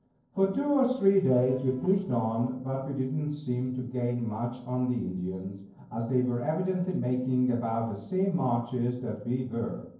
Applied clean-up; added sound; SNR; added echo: neural separator model SepFormer DNS4.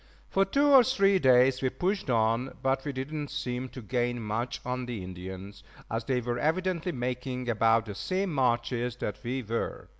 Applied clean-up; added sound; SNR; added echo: none; none; none; none.